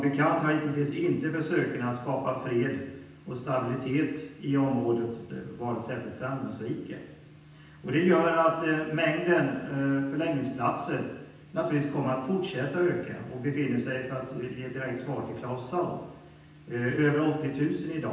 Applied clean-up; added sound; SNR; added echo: none; none; none; reverberation time 0.9 s.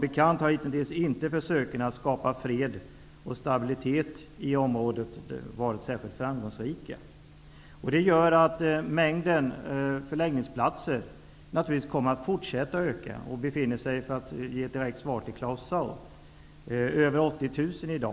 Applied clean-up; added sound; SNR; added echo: none; none; none; none.